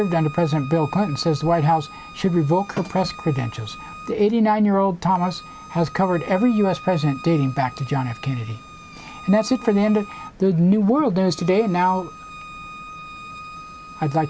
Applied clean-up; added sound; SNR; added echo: none; Bowed string instrument; 18 dB; none.